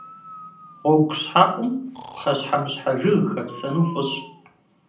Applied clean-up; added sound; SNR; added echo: none; Breathing; 19 dB; reverberation time 0.6 s.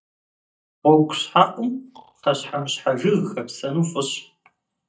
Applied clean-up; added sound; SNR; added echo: neural mask model DeepFilterNet 3.